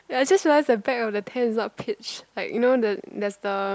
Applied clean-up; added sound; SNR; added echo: none; none; none; none.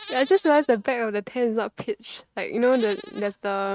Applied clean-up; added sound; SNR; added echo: neural mask model RNNoise.